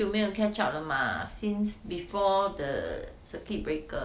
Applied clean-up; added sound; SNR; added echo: none; none; none; none.